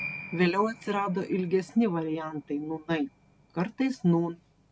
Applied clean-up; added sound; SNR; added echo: none; Piano; 18 dB; none.